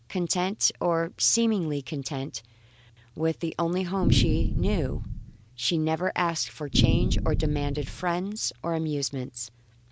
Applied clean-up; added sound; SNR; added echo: none; Boom; -3 dB; none.